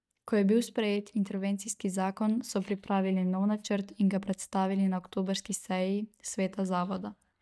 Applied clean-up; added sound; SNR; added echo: neural mask model DeepFilterNet 3.